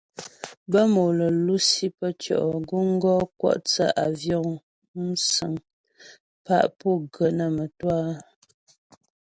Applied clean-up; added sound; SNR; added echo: none; none; none; none.